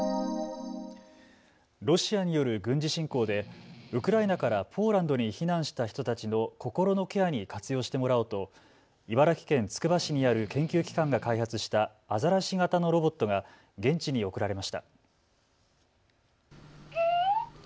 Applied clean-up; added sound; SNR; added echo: none; Strum; 18 dB; none.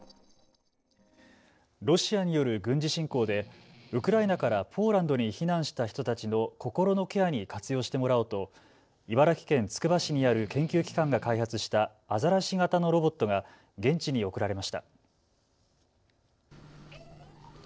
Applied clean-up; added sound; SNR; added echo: neural separator model SepFormer DNS4.